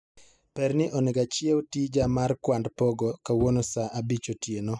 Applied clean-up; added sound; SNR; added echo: classical method spectral subtraction.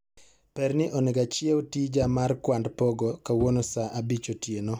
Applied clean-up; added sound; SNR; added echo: none; Bowed string instrument; 16 dB; none.